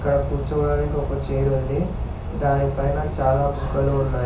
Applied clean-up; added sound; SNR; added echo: none; Bird vocalization, bird call, bird song; 4 dB; reverberation time 0.6 s.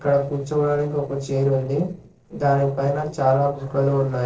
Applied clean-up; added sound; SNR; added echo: neural separator model SepFormer DNS4.